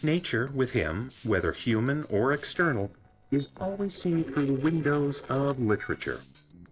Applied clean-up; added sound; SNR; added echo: neural separator model SepFormer DNS4.